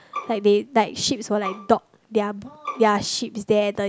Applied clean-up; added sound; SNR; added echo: none; Bowed string instrument; 14 dB; none.